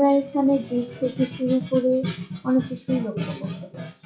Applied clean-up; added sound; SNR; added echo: classical method WPE with log-MMSE.